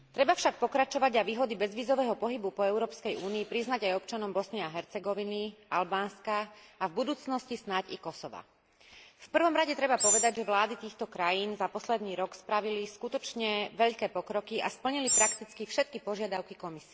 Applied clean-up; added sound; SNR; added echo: none; Animal; 0 dB; none.